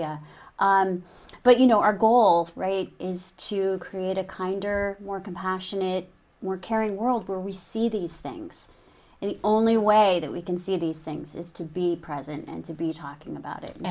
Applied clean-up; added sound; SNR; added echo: none; none; none; none.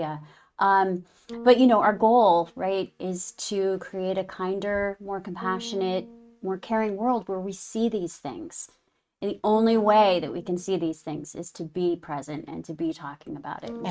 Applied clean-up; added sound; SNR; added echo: neural mask model RNNoise.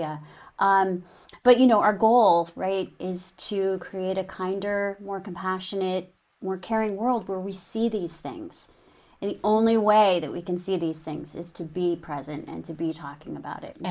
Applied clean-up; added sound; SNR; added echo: neural mask model Resemble Enhance denoiser.